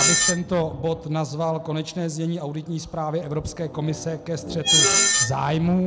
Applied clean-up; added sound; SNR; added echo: none; Screech; 0 dB; none.